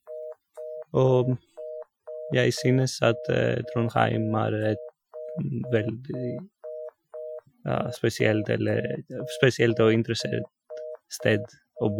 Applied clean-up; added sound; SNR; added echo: classical method Wiener filter.